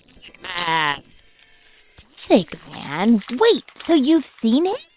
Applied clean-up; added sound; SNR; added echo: neural separator model SepFormer WHAM!.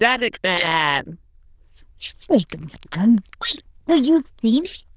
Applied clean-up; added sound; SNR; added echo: neural diffusion model UNIVERSE++.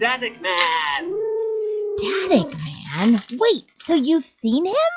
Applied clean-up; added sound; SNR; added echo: classical method log-MMSE.